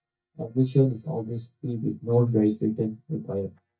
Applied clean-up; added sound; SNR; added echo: neural mask model DeepFilterNet 3.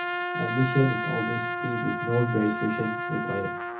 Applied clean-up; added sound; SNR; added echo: none; Trumpet; 3 dB; reverberation time 0.3 s.